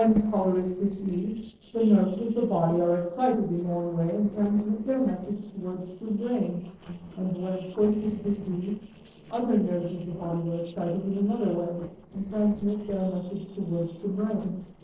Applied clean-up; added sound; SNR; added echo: neural separator model SepFormer DNS4.